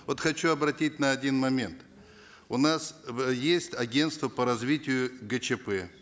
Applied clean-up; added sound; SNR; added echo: none; none; none; none.